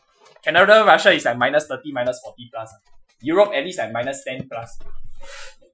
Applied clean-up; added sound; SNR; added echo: classical method Wiener filter.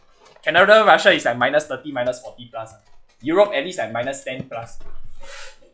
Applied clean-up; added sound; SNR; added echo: classical method log-MMSE.